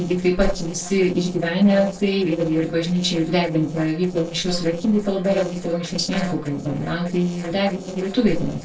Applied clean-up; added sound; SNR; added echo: neural separator model SepFormer DNS4.